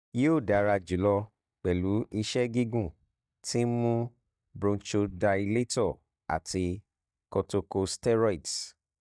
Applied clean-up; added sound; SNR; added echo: neural mask model DeepFilterNet 3.